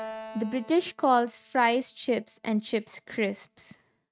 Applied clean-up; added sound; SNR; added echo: neural mask model RNNoise.